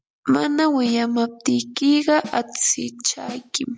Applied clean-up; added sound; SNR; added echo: none; Snare drum; 17 dB; none.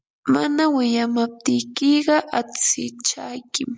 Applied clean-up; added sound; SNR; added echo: none; none; none; none.